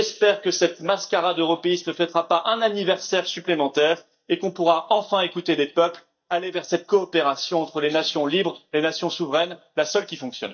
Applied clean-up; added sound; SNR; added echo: neural mask model DeepFilterNet 3.